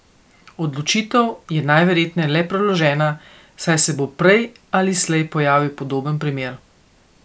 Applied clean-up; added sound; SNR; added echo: none; none; none; none.